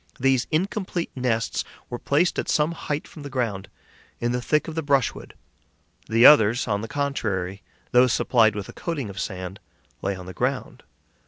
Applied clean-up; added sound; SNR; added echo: none; none; none; none.